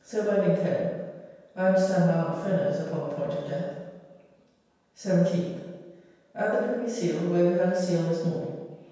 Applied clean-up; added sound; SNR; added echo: none; none; none; reverberation time 1.2 s.